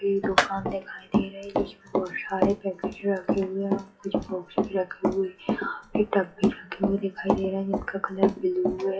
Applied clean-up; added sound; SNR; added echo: classical method WPE with log-MMSE.